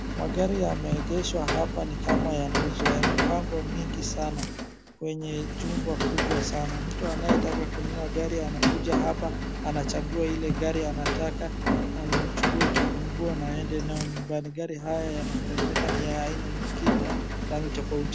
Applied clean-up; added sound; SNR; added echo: none; Rain; -3 dB; none.